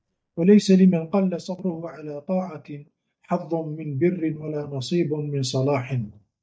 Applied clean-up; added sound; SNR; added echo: neural mask model DeepFilterNet 3.